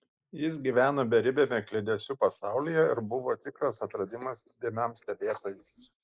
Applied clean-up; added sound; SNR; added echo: neural mask model Resemble Enhance denoiser.